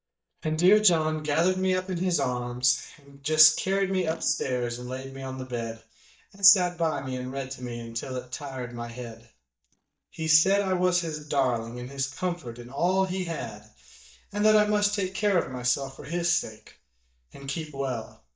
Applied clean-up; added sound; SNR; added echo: neural mask model DeepFilterNet 3.